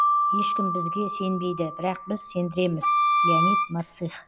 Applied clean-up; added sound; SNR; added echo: none; Marimba, xylophone + Wind instrument, woodwind instrument; -3 dB; none.